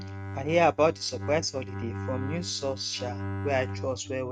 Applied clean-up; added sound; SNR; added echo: neural mask model RNNoise.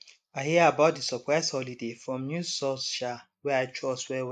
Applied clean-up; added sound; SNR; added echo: neural mask model Resemble Enhance denoiser.